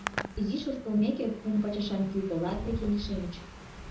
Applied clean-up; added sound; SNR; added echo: none; Hands; 9 dB; reverberation time 0.6 s.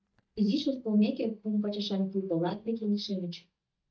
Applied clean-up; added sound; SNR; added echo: neural mask model DeepFilterNet 3.